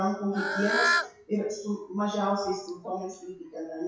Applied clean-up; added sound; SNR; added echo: classical method WPE with log-MMSE.